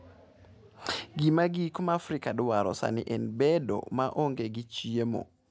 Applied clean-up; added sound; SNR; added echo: none; none; none; none.